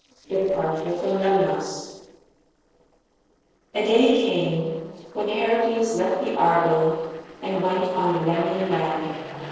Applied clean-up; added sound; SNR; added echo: neural separator model SepFormer DNS4.